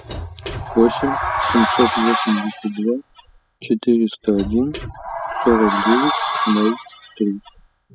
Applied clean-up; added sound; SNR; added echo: classical method spectral subtraction.